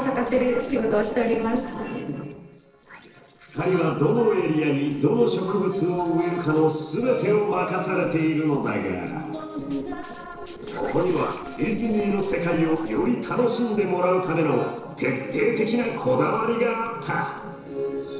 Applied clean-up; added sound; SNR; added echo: neural separator model SepFormer DNS4.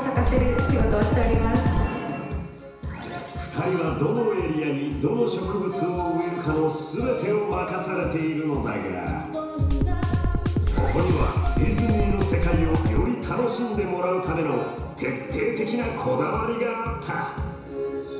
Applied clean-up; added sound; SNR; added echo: none; Drum kit; -3 dB; reverberation time 1.0 s.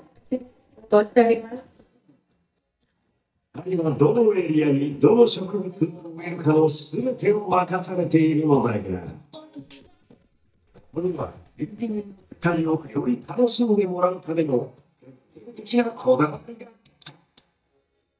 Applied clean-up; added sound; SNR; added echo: neural mask model DeepFilterNet 3.